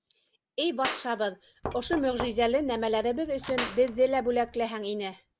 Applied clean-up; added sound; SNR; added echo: none; Knock + Clapping; 11 dB; none.